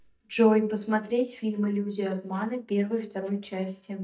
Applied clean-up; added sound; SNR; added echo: neural mask model DeepFilterNet 3.